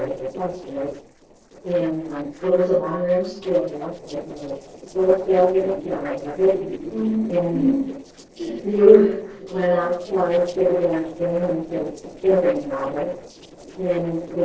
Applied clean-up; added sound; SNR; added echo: neural separator model SepFormer DNS4.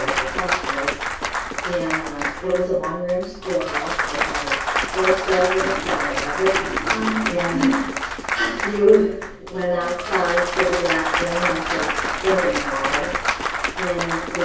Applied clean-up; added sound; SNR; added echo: none; Applause / Cheering / Clapping; 1 dB; reverberation time 0.6 s.